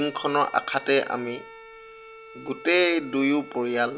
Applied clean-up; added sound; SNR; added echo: none; Bowed string instrument; 18 dB; none.